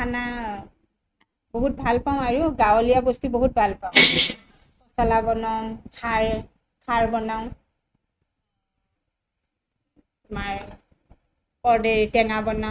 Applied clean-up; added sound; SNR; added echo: neural mask model RNNoise.